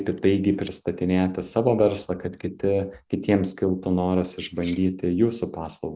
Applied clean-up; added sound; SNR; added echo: none; Keys jangling; 2 dB; none.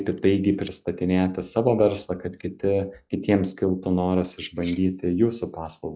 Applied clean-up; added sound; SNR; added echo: classical method log-MMSE.